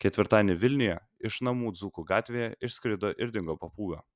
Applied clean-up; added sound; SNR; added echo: none; none; none; none.